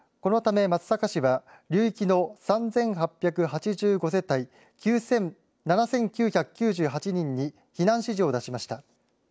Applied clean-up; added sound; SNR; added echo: none; none; none; none.